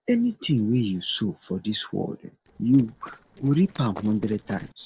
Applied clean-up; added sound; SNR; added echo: neural separator model SepFormer DNS4.